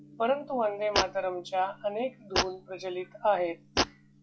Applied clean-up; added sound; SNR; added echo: classical method log-MMSE.